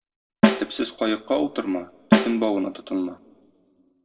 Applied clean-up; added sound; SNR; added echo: none; Snare drum; -2 dB; reverberation time 1.2 s.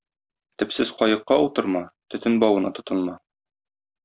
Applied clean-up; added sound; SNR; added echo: none; none; none; none.